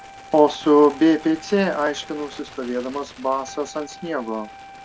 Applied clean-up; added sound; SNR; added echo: none; Wind instrument, woodwind instrument + Bird; 19 dB; none.